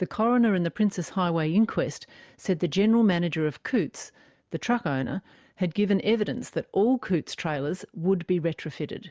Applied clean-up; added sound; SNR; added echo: none; none; none; none.